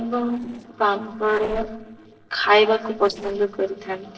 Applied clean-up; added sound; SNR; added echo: neural separator model SepFormer DNS4.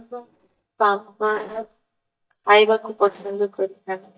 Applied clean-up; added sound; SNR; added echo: neural mask model DeepFilterNet 3.